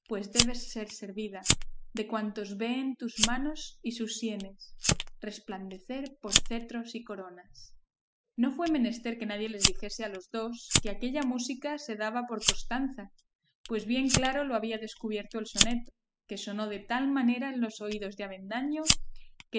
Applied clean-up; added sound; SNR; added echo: classical method spectral subtraction.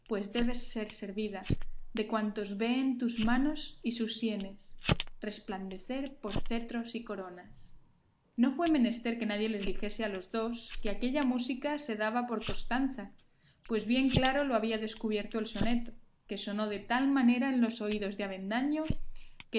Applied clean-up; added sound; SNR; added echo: neural mask model Resemble Enhance denoiser.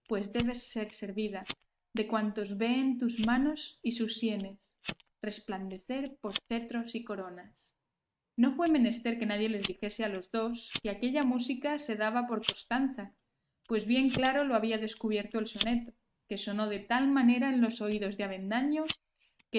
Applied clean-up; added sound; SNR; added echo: neural mask model RNNoise.